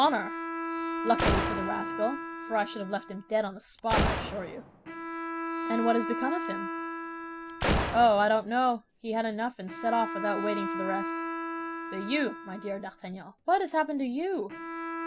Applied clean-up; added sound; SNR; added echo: none; Bowed string instrument + Gunshot, gunfire; 3 dB; none.